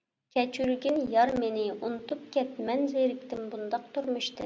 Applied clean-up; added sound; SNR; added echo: none; none; none; none.